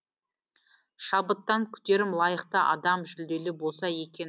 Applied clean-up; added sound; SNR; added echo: none; none; none; none.